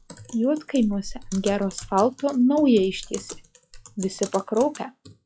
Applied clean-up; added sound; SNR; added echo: classical method log-MMSE.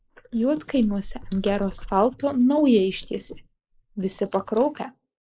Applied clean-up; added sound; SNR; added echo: neural mask model Resemble Enhance denoiser.